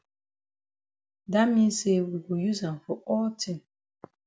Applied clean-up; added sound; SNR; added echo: none; none; none; none.